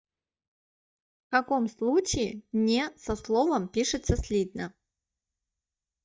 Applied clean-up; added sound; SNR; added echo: neural mask model DeepFilterNet 3.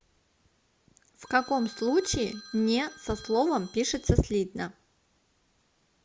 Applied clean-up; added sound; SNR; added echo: none; Telephone; 19 dB; none.